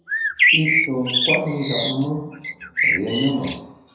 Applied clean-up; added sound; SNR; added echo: none; Bird; -3 dB; reverberation time 1.0 s.